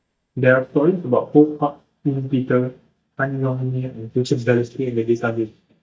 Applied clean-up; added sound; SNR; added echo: neural mask model DeepFilterNet 3.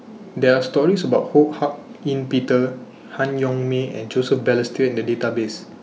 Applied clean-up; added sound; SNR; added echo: none; none; none; none.